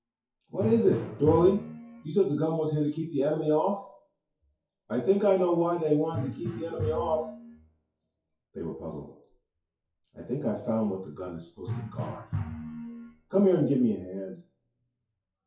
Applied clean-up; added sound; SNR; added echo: classical method WPE with log-MMSE.